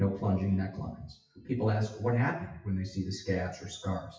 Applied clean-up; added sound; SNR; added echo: classical method WPE with log-MMSE.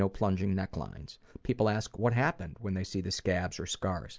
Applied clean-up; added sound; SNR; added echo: none; none; none; none.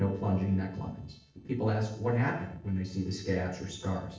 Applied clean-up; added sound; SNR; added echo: neural separator model SepFormer DNS4.